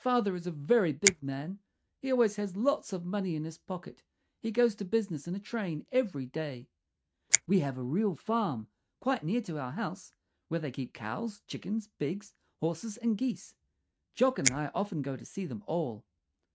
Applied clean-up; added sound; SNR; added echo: neural mask model RNNoise.